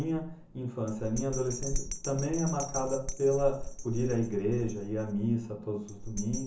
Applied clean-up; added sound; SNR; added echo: none; Bell; 7 dB; reverberation time 0.8 s.